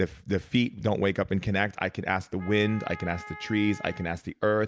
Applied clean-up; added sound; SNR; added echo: none; Wind instrument, woodwind instrument; 17 dB; none.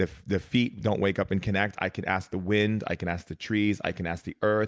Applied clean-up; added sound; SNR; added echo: none; none; none; none.